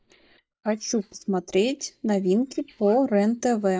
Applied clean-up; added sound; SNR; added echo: neural mask model DeepFilterNet 3.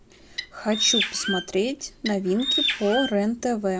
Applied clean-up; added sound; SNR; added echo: none; Bird; 3 dB; none.